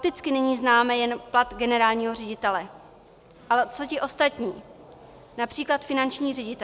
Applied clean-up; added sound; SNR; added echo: none; none; none; none.